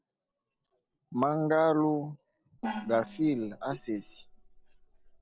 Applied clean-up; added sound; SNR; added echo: neural separator model SepFormer DNS4.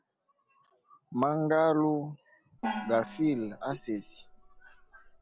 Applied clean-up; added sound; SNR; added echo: none; Gong; 10 dB; none.